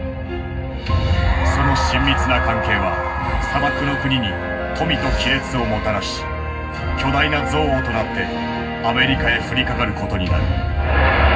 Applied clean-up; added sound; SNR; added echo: none; Bowed string instrument; 18 dB; reverberation time 0.4 s.